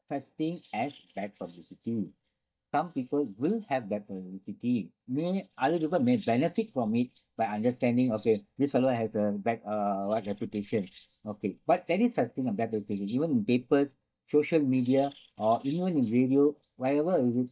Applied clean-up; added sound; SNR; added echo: neural mask model DeepFilterNet 3.